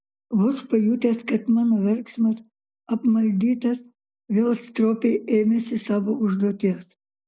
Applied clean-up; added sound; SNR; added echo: none; none; none; none.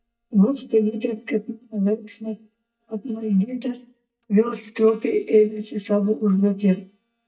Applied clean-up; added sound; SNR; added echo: neural mask model DeepFilterNet 3.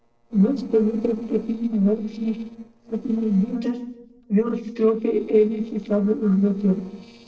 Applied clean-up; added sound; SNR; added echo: neural separator model SepFormer DNS4.